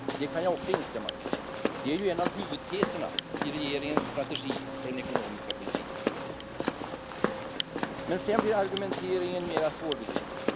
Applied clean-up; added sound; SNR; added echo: none; Walk, footsteps; 0 dB; none.